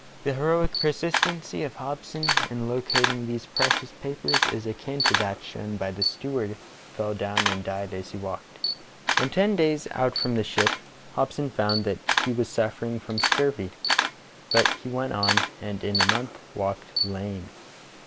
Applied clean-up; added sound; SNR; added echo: none; Camera; 1 dB; none.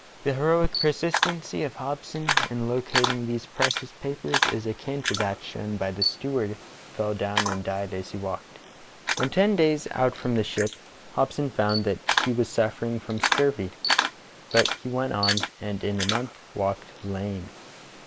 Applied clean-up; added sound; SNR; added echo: neural mask model Resemble Enhance denoiser.